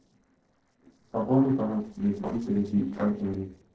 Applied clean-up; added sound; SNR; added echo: neural separator model SepFormer DNS4.